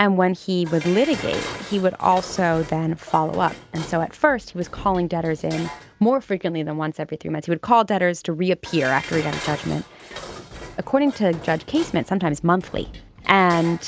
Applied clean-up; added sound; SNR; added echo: none; Dishes, pots, and pans; 16 dB; none.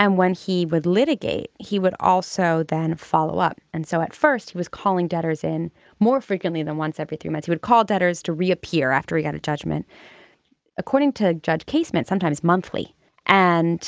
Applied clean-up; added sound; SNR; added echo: none; none; none; none.